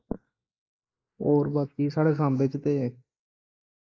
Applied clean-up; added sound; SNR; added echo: neural mask model Resemble Enhance denoiser.